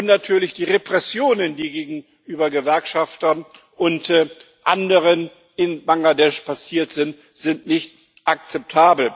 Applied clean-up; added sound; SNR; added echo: none; none; none; none.